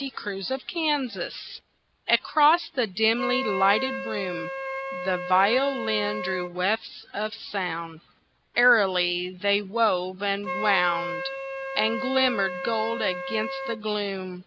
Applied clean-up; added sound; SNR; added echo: none; Wind instrument, woodwind instrument; 8 dB; none.